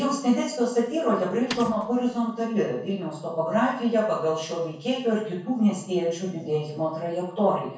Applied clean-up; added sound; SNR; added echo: none; Mechanisms; 12 dB; reverberation time 0.6 s.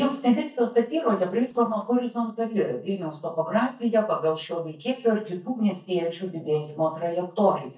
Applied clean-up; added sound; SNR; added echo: neural mask model DeepFilterNet 3.